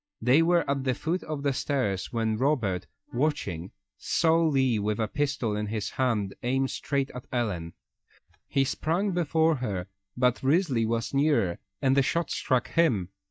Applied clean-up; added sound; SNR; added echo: neural mask model DeepFilterNet 3.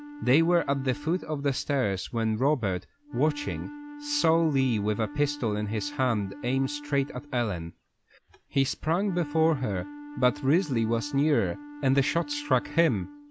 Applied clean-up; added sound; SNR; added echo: none; Wind instrument, woodwind instrument; 15 dB; none.